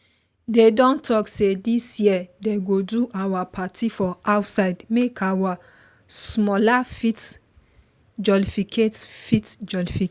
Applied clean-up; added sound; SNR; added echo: none; none; none; none.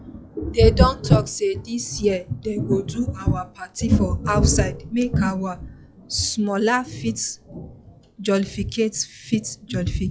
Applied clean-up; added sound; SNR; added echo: classical method log-MMSE.